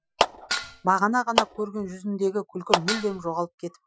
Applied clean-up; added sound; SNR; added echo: classical method Wiener filter.